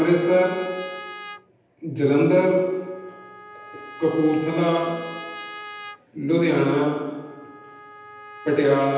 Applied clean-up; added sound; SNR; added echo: none; Trumpet; 17 dB; reverberation time 1.1 s.